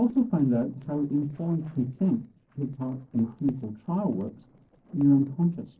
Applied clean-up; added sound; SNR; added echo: neural separator model SepFormer DNS4.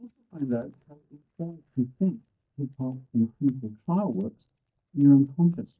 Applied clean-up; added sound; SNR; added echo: neural mask model DeepFilterNet 3.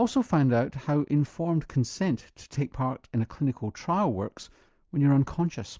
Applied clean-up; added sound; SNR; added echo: none; none; none; none.